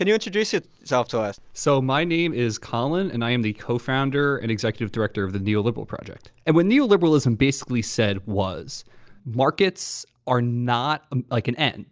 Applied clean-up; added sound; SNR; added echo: none; none; none; none.